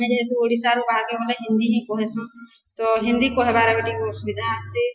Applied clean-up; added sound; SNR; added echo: classical method Wiener filter.